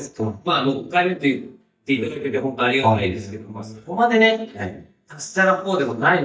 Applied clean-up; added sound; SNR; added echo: neural mask model DeepFilterNet 3.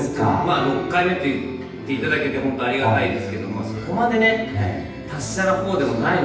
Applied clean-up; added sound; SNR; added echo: none; Guitar; 15 dB; reverberation time 0.9 s.